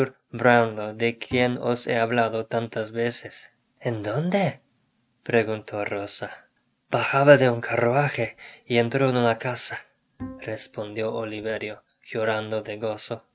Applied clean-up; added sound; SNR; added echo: neural mask model RNNoise.